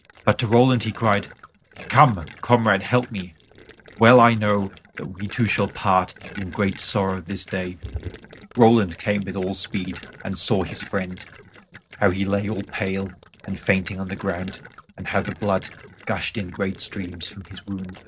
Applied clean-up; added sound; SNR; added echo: neural separator model SepFormer DNS4.